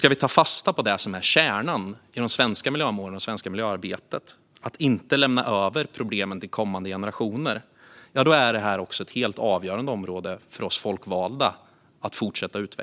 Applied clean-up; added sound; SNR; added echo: none; none; none; none.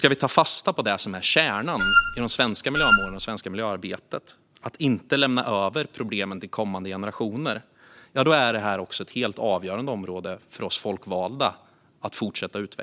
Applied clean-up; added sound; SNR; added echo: none; Wind instrument, woodwind instrument; -5 dB; none.